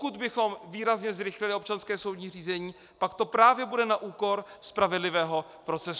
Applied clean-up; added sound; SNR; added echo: none; none; none; none.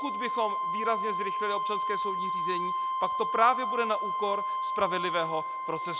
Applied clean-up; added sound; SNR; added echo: none; Wind instrument, woodwind instrument; -1 dB; none.